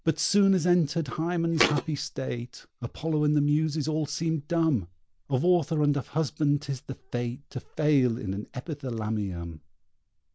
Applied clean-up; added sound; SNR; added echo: none; Thump, thud; 0 dB; none.